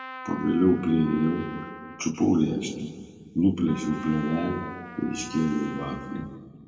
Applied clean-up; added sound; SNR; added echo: none; Trumpet; 15 dB; reverberation time 1.7 s.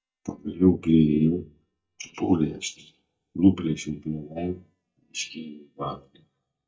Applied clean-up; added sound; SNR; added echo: neural mask model DeepFilterNet 3.